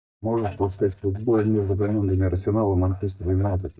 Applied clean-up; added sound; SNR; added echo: neural mask model DeepFilterNet 3.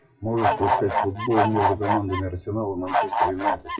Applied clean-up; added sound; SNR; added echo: classical method WPE with log-MMSE.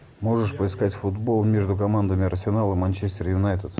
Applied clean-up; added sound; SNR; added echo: none; none; none; none.